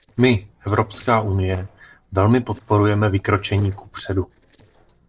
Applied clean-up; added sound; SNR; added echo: neural separator model SepFormer DNS4.